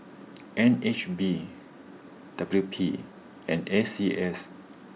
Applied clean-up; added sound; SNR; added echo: none; none; none; none.